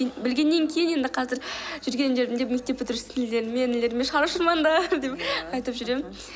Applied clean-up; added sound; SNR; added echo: none; none; none; none.